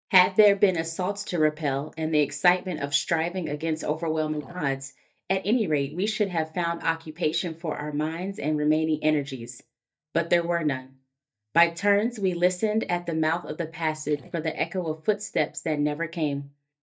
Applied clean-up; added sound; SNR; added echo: neural mask model DeepFilterNet 3.